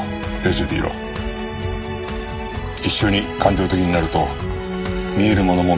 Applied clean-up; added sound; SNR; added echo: none; none; none; none.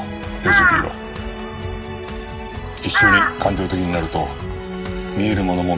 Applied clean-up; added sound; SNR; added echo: none; Crow; -2 dB; none.